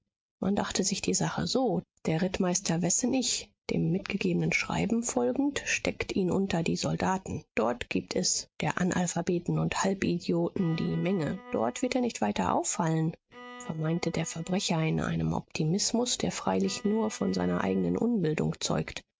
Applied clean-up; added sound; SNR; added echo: neural mask model RNNoise.